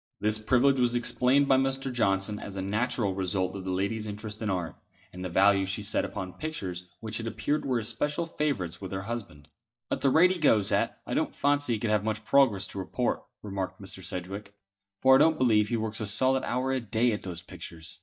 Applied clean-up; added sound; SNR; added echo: neural mask model DeepFilterNet 3.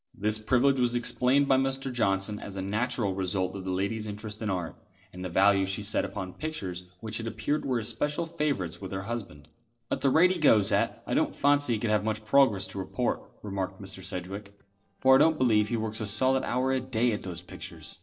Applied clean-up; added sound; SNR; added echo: neural separator model SepFormer DNS4.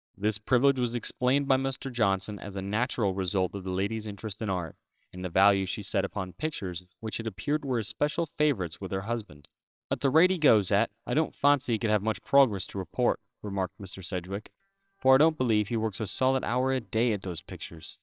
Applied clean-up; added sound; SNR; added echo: neural separator model SepFormer WHAMR!.